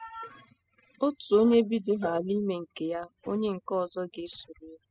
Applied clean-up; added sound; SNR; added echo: classical method spectral subtraction.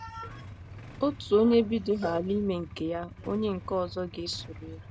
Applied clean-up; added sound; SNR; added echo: none; Idling / Engine starting / Motorcycle / Accelerating, revving, vroom; 15 dB; none.